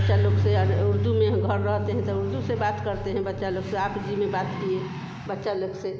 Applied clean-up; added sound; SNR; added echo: none; Keyboard (musical); 1 dB; none.